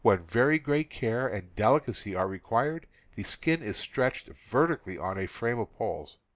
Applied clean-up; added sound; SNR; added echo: none; none; none; none.